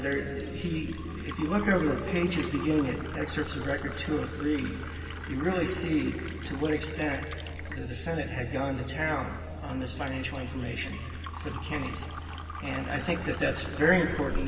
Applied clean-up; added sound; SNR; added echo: none; Fill (with liquid); 15 dB; reverberation time 2.4 s.